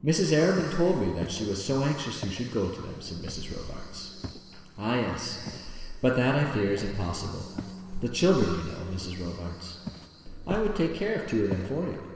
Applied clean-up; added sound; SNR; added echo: none; Walk, footsteps; 16 dB; reverberation time 2.2 s.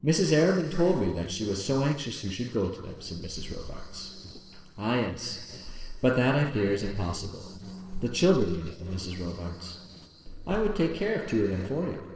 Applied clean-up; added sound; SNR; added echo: neural separator model SepFormer DNS4.